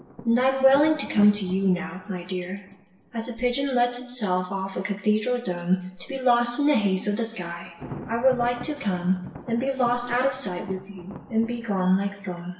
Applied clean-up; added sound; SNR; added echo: none; Thunder; 19 dB; reverberation time 0.9 s.